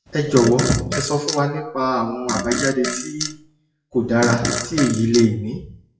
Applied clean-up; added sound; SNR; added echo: classical method WPE with log-MMSE.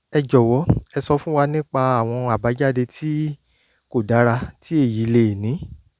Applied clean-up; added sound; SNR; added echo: none; none; none; none.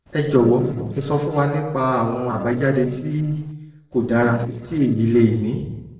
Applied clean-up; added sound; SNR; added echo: neural separator model SepFormer DNS4.